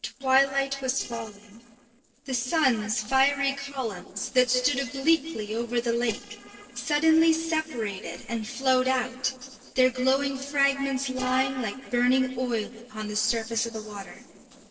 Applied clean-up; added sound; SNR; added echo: neural separator model SepFormer DNS4.